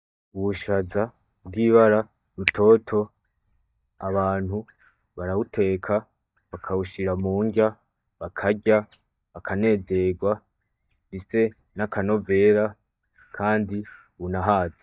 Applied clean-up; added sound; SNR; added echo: neural mask model DeepFilterNet 3.